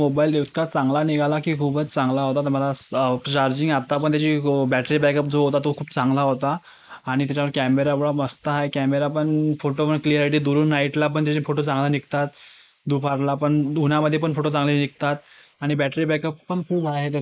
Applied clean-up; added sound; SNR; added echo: neural mask model Resemble Enhance denoiser.